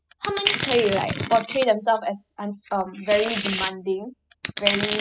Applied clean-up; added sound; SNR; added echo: classical method spectral subtraction.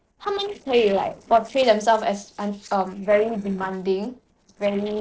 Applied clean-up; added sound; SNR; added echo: neural separator model SepFormer DNS4.